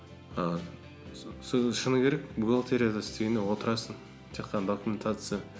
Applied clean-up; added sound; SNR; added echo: none; none; none; none.